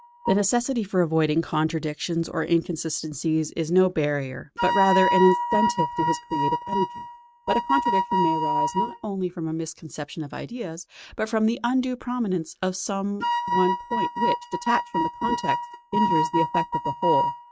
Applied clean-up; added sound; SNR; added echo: neural mask model RNNoise.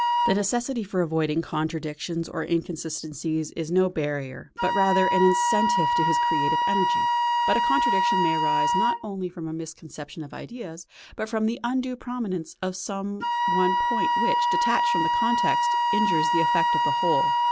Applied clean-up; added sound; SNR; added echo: none; Wind instrument, woodwind instrument; -2 dB; none.